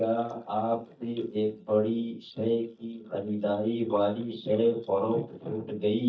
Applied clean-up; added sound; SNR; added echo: neural mask model DeepFilterNet 3.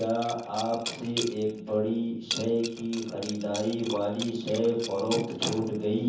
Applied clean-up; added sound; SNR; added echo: none; Liquid; 11 dB; reverberation time 0.7 s.